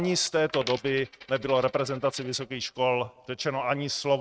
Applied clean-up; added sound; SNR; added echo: neural mask model RNNoise.